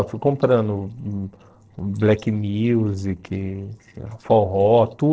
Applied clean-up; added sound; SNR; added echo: neural separator model SepFormer DNS4.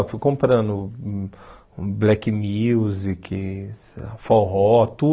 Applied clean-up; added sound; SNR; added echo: none; none; none; none.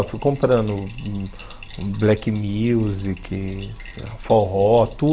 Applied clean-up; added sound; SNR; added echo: none; Bathtub (filling or washing); 16 dB; none.